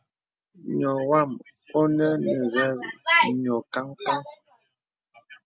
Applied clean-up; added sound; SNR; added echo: none; none; none; none.